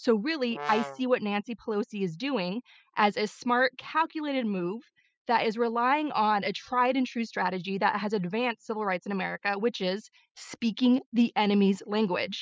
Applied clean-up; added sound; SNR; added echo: classical method spectral subtraction.